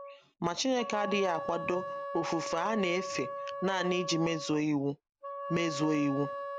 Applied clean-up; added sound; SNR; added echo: none; Wind instrument, woodwind instrument; 7 dB; none.